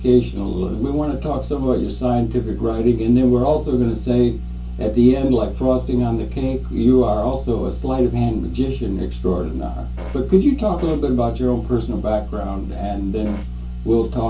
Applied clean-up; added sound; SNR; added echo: none; Fart; 19 dB; reverberation time 0.2 s.